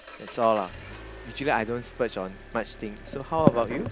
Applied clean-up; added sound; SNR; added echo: none; Engine; 16 dB; none.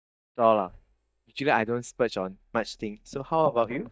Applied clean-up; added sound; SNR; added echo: neural mask model DeepFilterNet 3.